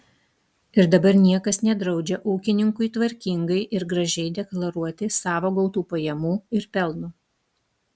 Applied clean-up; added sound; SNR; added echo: none; none; none; none.